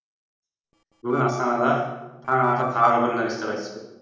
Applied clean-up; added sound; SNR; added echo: neural separator model SepFormer DNS4.